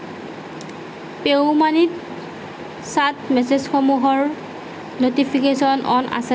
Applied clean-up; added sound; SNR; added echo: none; none; none; none.